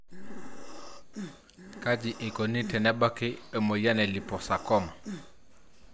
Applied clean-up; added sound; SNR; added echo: none; Breathing; 14 dB; none.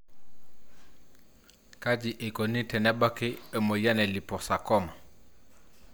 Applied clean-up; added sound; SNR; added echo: none; none; none; none.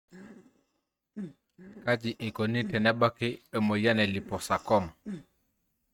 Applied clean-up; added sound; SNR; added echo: neural mask model RNNoise.